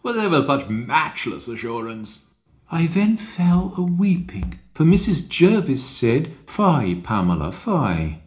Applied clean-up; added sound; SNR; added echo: none; none; none; reverberation time 0.4 s.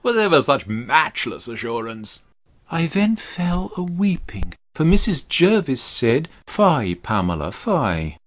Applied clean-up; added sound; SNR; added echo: none; none; none; none.